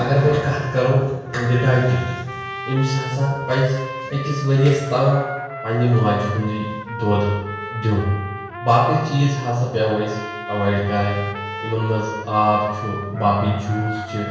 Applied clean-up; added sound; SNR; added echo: none; Trumpet; 11 dB; reverberation time 1.0 s.